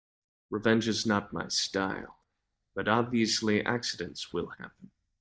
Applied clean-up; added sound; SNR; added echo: neural mask model DeepFilterNet 3.